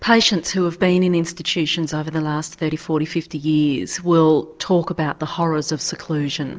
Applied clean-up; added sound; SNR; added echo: neural separator model SepFormer DNS4.